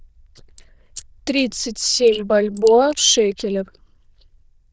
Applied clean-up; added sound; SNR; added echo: neural diffusion model UNIVERSE++.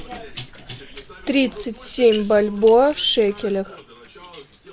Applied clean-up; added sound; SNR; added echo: none; Keys jangling; 16 dB; none.